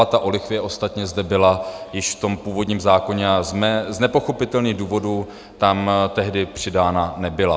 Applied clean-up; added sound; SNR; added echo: none; none; none; none.